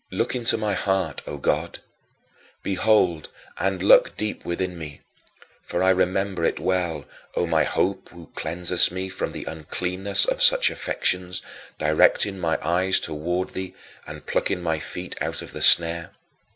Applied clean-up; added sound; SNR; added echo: none; none; none; none.